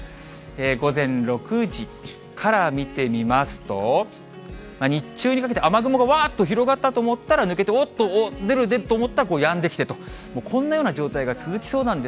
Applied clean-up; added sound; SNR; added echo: none; none; none; none.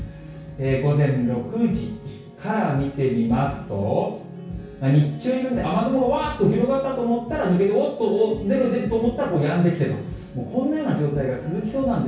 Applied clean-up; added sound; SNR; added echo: none; none; none; reverberation time 0.6 s.